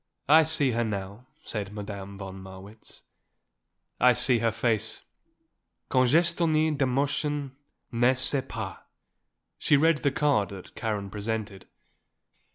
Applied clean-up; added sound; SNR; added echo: none; none; none; none.